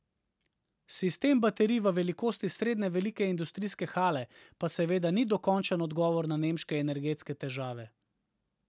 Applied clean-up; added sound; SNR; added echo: none; none; none; none.